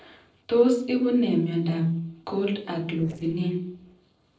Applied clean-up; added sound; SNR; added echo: neural separator model SepFormer DNS4.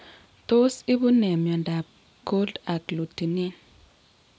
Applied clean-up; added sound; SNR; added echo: none; none; none; none.